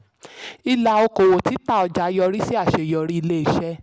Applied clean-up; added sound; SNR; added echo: none; none; none; none.